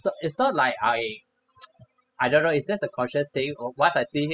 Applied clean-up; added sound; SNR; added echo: classical method spectral subtraction.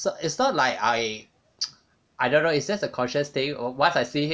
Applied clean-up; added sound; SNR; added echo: none; none; none; none.